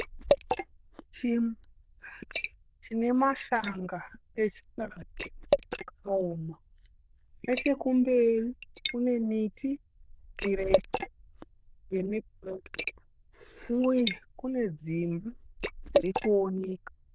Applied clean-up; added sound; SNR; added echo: neural diffusion model UNIVERSE++.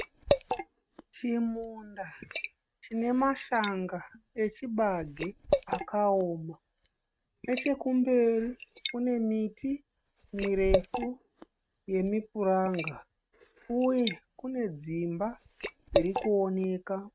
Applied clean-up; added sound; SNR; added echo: neural mask model RNNoise.